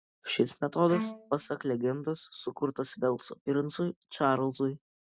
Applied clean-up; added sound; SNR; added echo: none; Bowed string instrument; 10 dB; none.